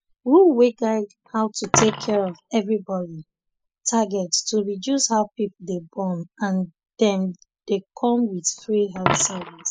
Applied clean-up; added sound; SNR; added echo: classical method spectral subtraction.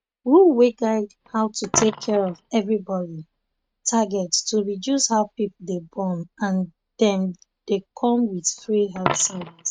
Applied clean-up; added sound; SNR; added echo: neural mask model RNNoise.